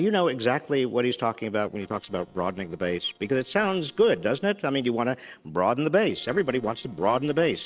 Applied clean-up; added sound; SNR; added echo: neural separator model SepFormer DNS4.